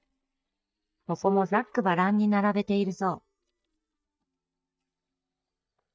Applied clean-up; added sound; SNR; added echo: neural mask model DeepFilterNet 3.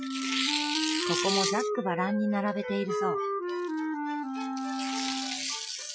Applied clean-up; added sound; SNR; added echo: classical method Wiener filter.